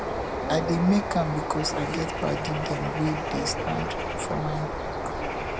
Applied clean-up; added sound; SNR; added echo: none; Bird; 1 dB; none.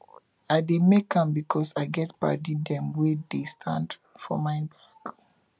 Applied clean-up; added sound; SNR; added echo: none; none; none; none.